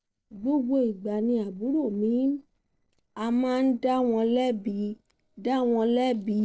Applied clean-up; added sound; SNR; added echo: neural separator model SepFormer DNS4.